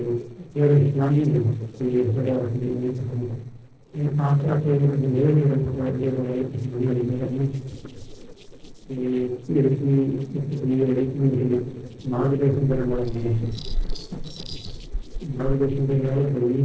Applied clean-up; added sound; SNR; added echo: neural separator model SepFormer DNS4.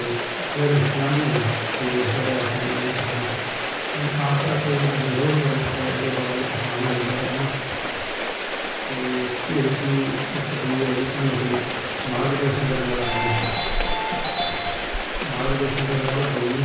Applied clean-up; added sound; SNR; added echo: none; Rain; 2 dB; reverberation time 1.1 s.